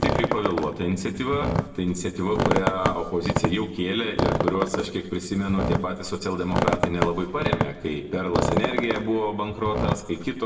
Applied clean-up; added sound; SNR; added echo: none; Squeak; 1 dB; reverberation time 1.4 s.